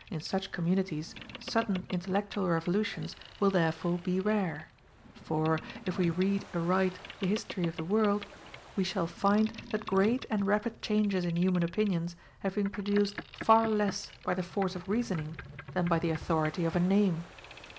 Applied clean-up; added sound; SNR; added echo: none; Boat, Water vehicle; 16 dB; none.